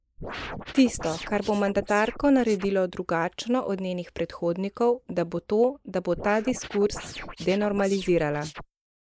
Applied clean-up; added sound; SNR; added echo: neural mask model Resemble Enhance denoiser.